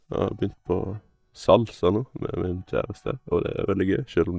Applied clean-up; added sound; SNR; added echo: neural mask model DeepFilterNet 3.